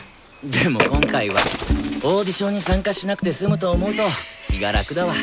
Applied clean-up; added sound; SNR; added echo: none; Bird; 4 dB; none.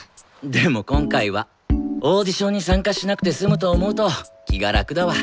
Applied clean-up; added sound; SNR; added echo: none; none; none; none.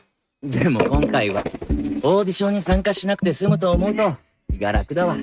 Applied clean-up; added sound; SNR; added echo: neural mask model RNNoise.